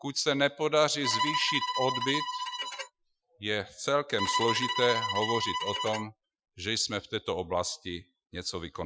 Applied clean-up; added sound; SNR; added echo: classical method Wiener filter.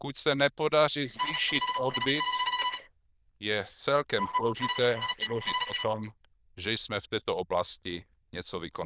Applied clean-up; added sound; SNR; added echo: neural diffusion model UNIVERSE++.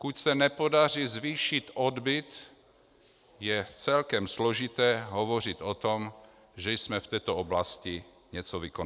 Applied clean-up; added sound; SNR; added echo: none; none; none; none.